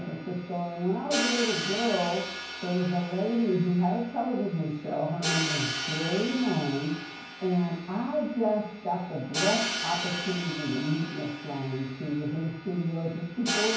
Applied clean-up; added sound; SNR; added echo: none; Crash cymbal; 6 dB; reverberation time 0.9 s.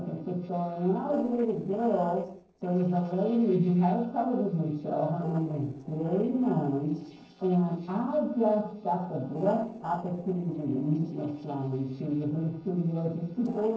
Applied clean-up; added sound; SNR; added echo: neural separator model SepFormer DNS4.